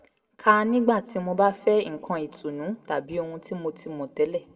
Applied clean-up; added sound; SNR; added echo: none; none; none; reverberation time 0.7 s.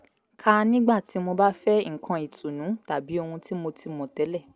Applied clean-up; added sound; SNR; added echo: none; none; none; none.